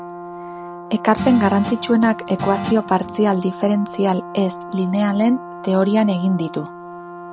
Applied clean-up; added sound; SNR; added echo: none; Brass instrument + Guitar; 11 dB; none.